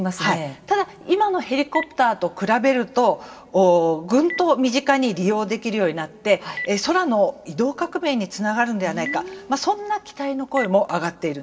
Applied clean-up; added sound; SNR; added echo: none; Telephone; 19 dB; reverberation time 1.7 s.